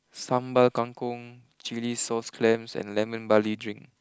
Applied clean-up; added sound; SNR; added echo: none; none; none; none.